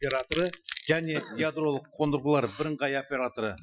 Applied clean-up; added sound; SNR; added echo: classical method Wiener filter.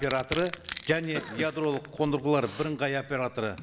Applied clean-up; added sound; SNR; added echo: none; Crushing; 14 dB; none.